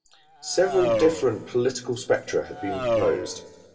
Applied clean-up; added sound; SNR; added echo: none; Race car, auto racing; 5 dB; reverberation time 1.2 s.